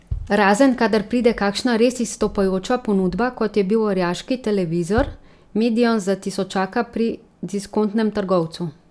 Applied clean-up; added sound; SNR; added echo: none; Bass drum; 16 dB; none.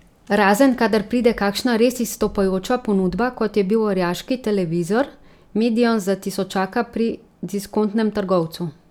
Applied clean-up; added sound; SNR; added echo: none; none; none; none.